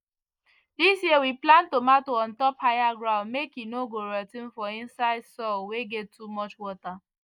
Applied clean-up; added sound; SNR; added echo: neural mask model Resemble Enhance denoiser.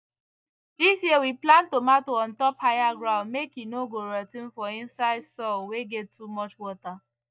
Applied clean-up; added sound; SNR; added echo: neural mask model DeepFilterNet 3.